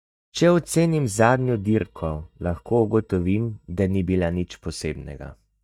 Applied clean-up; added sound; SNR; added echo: neural mask model DeepFilterNet 3.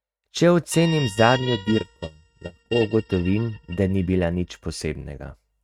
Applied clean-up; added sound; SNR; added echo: neural mask model RNNoise.